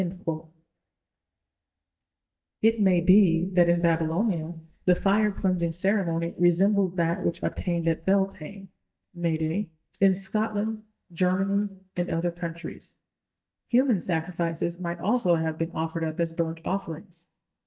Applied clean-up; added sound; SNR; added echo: neural mask model DeepFilterNet 3.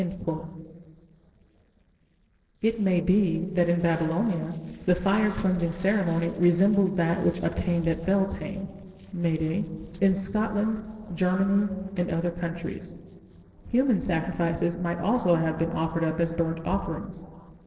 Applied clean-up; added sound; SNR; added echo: neural separator model SepFormer DNS4.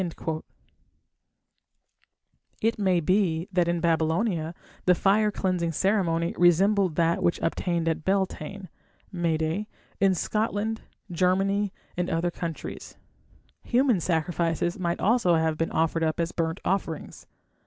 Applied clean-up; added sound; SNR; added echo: none; none; none; none.